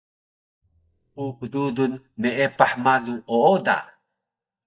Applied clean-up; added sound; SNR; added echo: neural mask model DeepFilterNet 3.